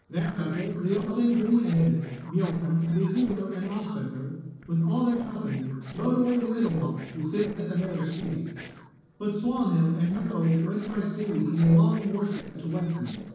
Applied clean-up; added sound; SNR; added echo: neural separator model SepFormer DNS4.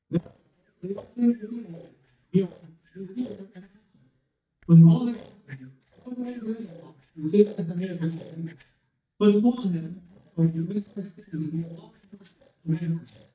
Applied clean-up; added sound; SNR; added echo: neural mask model DeepFilterNet 3.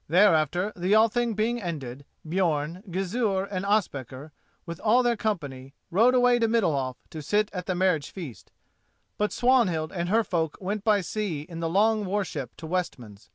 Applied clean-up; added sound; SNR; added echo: none; none; none; none.